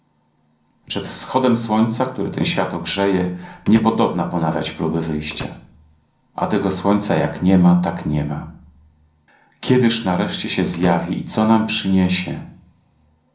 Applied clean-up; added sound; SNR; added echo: none; Slam / Wood; 19 dB; reverberation time 0.6 s.